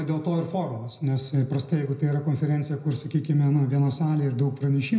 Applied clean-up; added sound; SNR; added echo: none; none; none; reverberation time 0.8 s.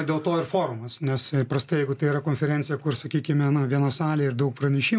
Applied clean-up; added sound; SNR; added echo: none; none; none; none.